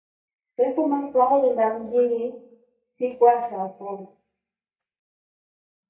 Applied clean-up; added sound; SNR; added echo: neural mask model DeepFilterNet 3.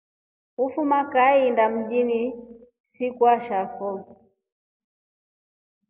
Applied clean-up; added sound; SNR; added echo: none; none; none; none.